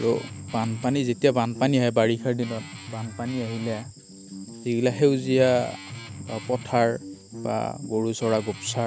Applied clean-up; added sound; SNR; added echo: none; Guitar; 14 dB; none.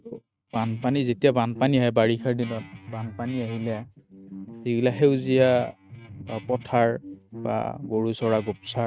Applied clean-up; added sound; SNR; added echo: neural mask model RNNoise.